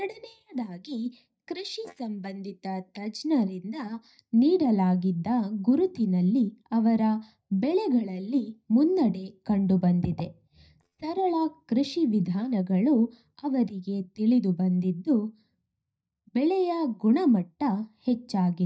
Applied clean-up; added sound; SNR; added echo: neural mask model DeepFilterNet 3.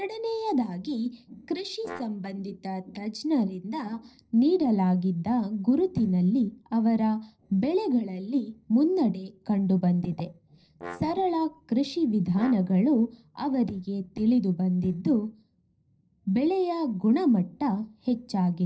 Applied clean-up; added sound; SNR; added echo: neural separator model SepFormer DNS4.